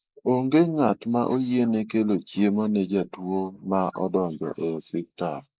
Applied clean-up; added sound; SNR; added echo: neural mask model Resemble Enhance denoiser.